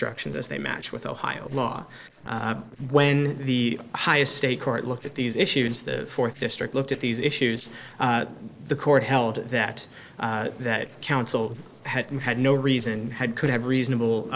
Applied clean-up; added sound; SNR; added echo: neural separator model SepFormer DNS4.